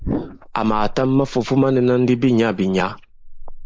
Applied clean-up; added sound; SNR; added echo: neural mask model Resemble Enhance denoiser.